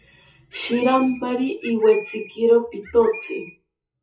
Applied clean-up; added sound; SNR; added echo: classical method WPE with log-MMSE.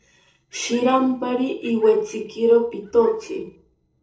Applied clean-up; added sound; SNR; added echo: neural separator model SepFormer DNS4.